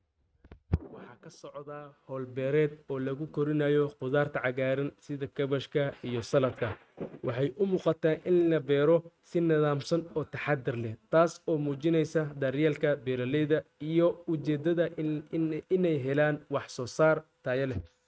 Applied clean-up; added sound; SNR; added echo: neural mask model RNNoise.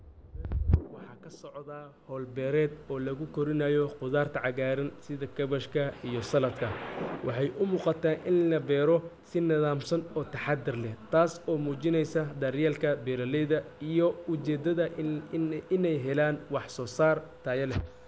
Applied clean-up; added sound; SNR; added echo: none; Thunder; 19 dB; none.